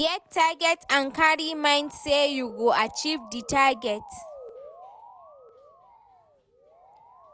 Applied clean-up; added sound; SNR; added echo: none; Motor vehicle (road) / Siren; 20 dB; none.